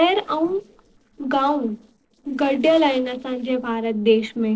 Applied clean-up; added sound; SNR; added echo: neural separator model SepFormer DNS4.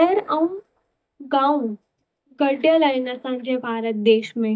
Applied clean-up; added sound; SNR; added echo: neural mask model DeepFilterNet 3.